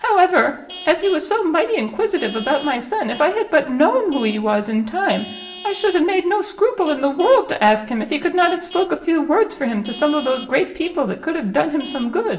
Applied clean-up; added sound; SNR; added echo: none; Vehicle horn, car horn, honking / Truck; 20 dB; reverberation time 2.0 s.